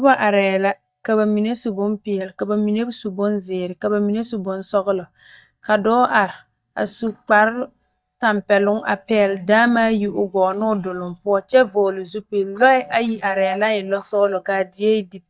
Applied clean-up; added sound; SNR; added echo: neural mask model DeepFilterNet 3.